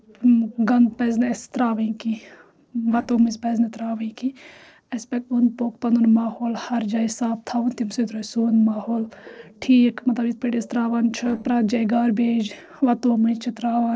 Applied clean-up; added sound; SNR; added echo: neural separator model SepFormer DNS4.